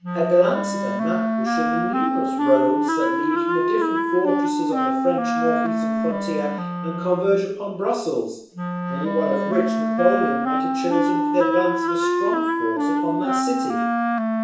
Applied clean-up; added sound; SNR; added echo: none; Wind instrument, woodwind instrument; -2 dB; reverberation time 0.7 s.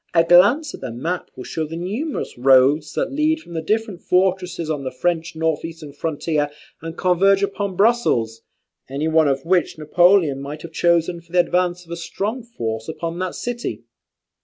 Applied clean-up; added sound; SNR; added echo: none; none; none; none.